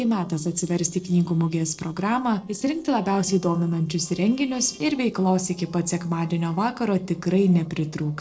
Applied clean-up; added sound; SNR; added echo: neural separator model SepFormer DNS4.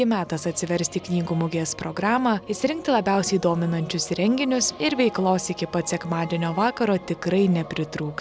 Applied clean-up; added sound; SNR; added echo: none; none; none; none.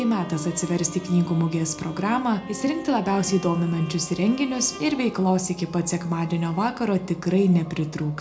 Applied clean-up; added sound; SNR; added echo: none; Bowed string instrument; 17 dB; reverberation time 0.3 s.